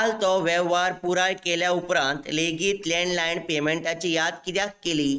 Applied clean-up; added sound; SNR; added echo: neural mask model RNNoise.